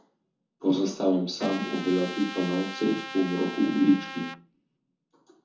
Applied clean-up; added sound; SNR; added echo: none; Trumpet; 11 dB; reverberation time 0.6 s.